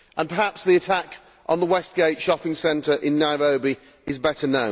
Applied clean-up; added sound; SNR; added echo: none; none; none; none.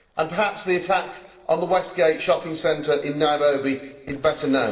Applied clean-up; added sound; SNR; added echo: neural separator model SepFormer DNS4.